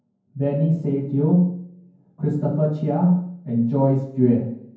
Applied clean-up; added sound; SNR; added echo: none; none; none; reverberation time 0.9 s.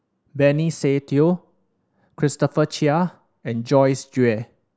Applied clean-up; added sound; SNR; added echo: none; none; none; none.